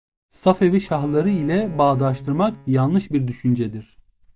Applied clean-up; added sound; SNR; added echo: neural mask model DeepFilterNet 3.